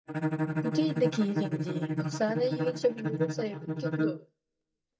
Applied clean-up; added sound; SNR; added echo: neural mask model DeepFilterNet 3.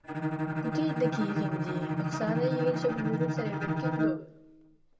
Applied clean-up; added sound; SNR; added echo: none; Bowed string instrument; -2 dB; reverberation time 0.6 s.